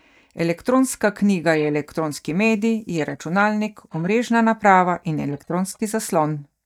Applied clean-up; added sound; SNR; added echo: neural mask model DeepFilterNet 3.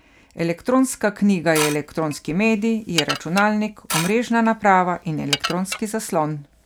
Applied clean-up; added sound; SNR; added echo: none; Dishes, pots, and pans / Glass; 9 dB; none.